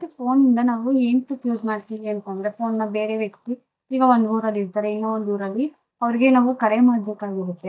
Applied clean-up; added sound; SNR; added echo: neural mask model DeepFilterNet 3.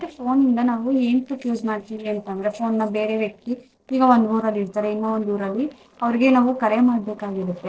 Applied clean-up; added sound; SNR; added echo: neural separator model SepFormer DNS4.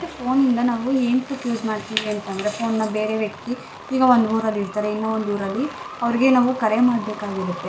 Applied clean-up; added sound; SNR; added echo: none; Rain; 18 dB; reverberation time 0.4 s.